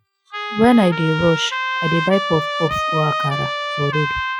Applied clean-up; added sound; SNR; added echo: classical method Wiener filter.